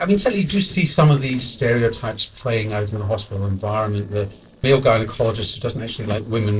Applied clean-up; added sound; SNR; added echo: neural separator model SepFormer DNS4.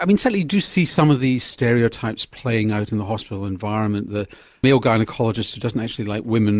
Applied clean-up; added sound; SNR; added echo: none; none; none; none.